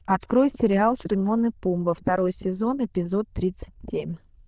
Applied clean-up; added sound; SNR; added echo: neural diffusion model UNIVERSE++.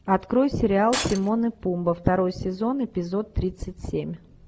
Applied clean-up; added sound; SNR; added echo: none; Shatter; 9 dB; none.